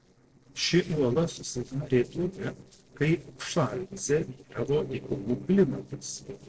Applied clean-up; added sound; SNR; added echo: neural separator model SepFormer DNS4.